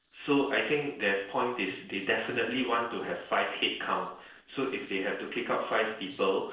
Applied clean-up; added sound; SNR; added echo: neural separator model SepFormer DNS4.